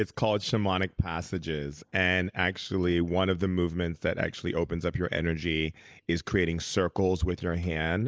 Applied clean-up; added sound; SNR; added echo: neural mask model Resemble Enhance denoiser.